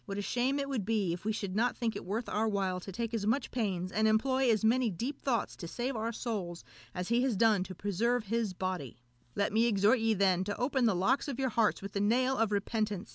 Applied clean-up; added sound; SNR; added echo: none; none; none; none.